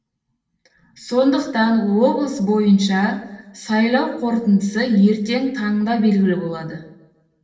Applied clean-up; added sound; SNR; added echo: none; none; none; reverberation time 0.8 s.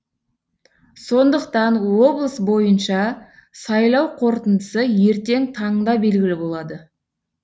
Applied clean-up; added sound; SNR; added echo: none; none; none; none.